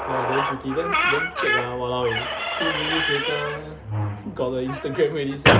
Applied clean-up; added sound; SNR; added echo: none; Squeak / Slam; -3 dB; none.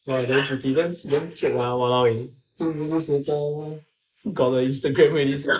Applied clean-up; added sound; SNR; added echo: neural mask model Resemble Enhance denoiser.